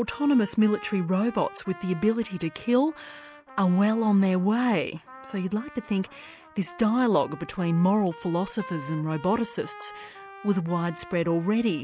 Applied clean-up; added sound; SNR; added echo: none; Trumpet; 19 dB; none.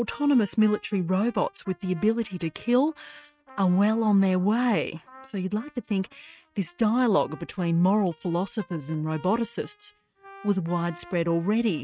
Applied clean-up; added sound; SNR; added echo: neural mask model RNNoise.